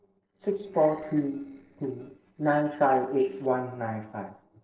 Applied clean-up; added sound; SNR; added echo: neural separator model SepFormer DNS4.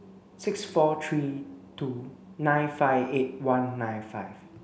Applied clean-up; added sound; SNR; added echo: none; none; none; none.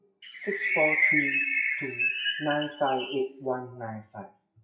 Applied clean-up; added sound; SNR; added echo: classical method WPE with log-MMSE.